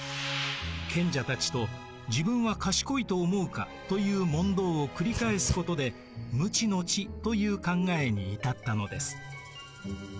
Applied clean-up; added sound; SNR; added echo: none; Dog; 16 dB; none.